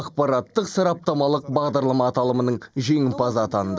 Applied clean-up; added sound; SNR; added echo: none; none; none; none.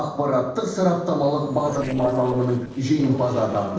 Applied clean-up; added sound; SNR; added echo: neural separator model SepFormer DNS4.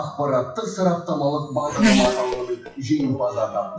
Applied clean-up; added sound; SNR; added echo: classical method WPE with log-MMSE.